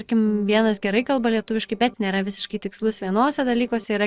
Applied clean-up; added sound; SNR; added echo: neural separator model SepFormer DNS4.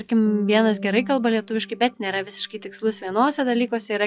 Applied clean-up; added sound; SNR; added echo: classical method log-MMSE.